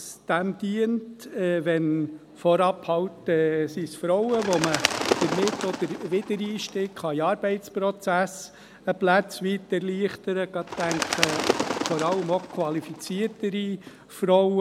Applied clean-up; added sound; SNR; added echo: none; Bird; 5 dB; none.